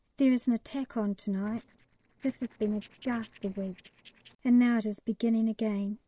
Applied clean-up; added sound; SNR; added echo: neural separator model SepFormer DNS4.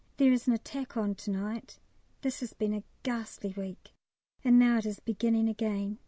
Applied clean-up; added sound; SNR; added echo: none; none; none; none.